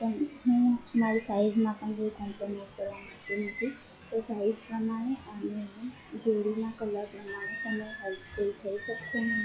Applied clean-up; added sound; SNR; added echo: classical method WPE with log-MMSE.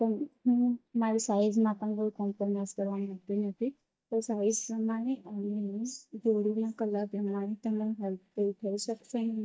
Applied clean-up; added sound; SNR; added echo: neural mask model DeepFilterNet 3.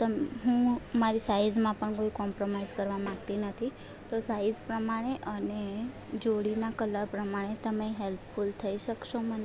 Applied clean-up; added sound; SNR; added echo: none; none; none; none.